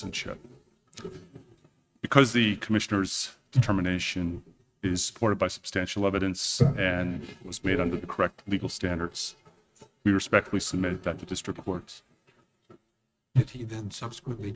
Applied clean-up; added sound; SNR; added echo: neural mask model RNNoise.